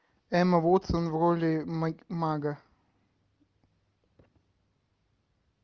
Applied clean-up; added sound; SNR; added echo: none; none; none; none.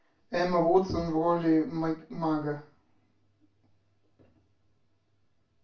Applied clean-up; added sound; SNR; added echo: none; none; none; reverberation time 0.3 s.